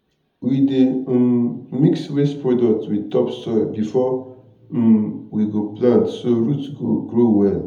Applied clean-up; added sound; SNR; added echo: none; none; none; reverberation time 0.8 s.